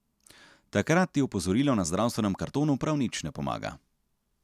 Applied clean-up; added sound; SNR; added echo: none; none; none; none.